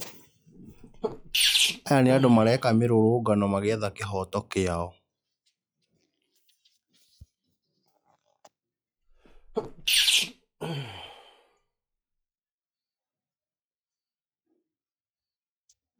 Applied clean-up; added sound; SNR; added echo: classical method log-MMSE.